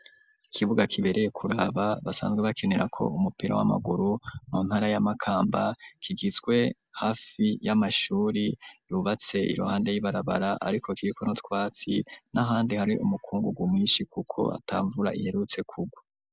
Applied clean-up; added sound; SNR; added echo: none; none; none; none.